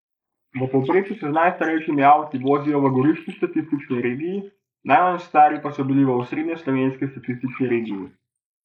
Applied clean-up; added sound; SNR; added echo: neural mask model Resemble Enhance denoiser.